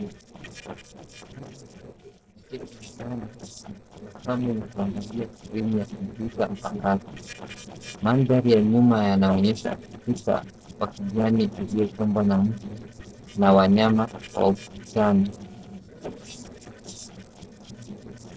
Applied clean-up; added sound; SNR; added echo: neural separator model SepFormer DNS4.